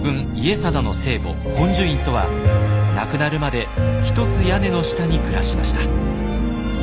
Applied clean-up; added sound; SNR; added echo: none; Piano; -3 dB; none.